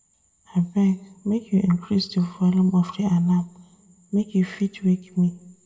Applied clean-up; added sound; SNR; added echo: none; none; none; reverberation time 1.0 s.